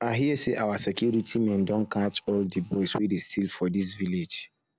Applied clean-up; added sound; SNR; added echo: neural separator model SepFormer DNS4.